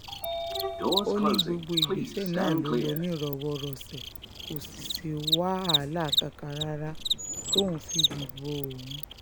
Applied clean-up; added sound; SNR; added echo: none; Cricket + Sliding door / Train; -1 dB; none.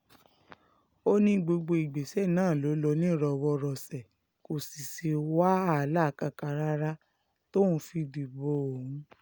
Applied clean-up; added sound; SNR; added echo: none; none; none; none.